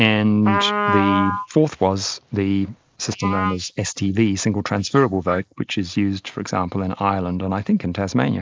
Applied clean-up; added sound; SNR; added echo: neural mask model Resemble Enhance denoiser.